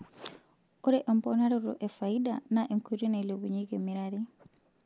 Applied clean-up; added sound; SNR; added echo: none; none; none; none.